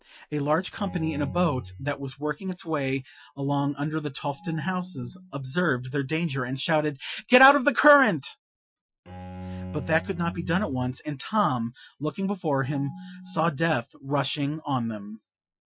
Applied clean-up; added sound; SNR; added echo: classical method Wiener filter.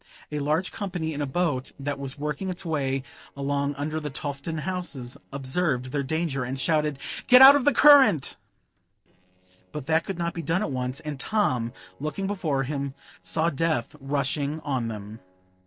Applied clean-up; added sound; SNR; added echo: neural separator model SepFormer DNS4.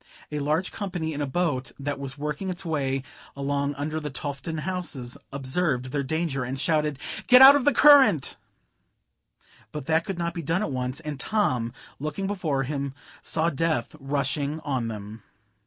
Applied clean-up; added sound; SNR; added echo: none; none; none; none.